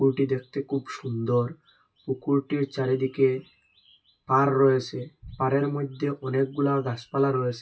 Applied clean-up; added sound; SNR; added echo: none; none; none; reverberation time 0.1 s.